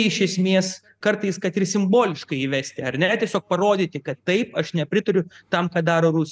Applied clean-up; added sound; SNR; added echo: none; none; none; none.